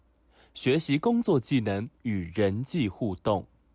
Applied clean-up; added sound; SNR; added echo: none; none; none; none.